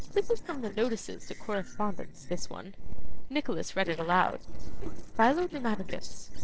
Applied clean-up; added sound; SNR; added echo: neural separator model SepFormer DNS4.